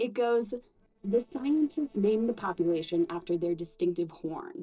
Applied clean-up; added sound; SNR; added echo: neural separator model SepFormer DNS4.